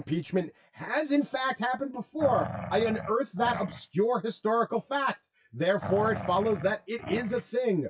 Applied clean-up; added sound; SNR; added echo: classical method WPE with log-MMSE.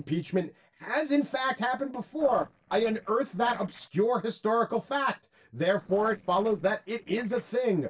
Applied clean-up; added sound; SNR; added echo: neural separator model SepFormer DNS4.